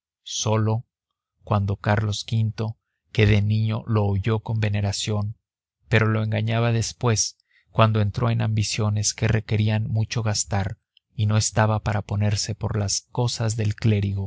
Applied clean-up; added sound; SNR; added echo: none; none; none; none.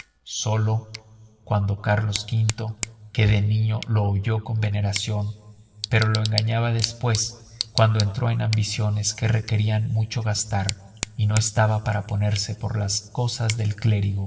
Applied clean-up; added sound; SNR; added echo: none; Tick / Bicycle; 14 dB; reverberation time 1.8 s.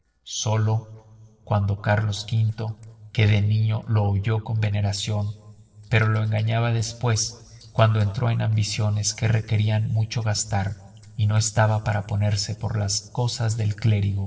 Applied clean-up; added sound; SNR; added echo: neural separator model SepFormer DNS4.